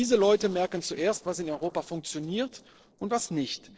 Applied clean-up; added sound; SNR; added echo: neural separator model SepFormer DNS4.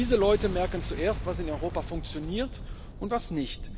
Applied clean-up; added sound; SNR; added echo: none; Thunder + Boom; 6 dB; none.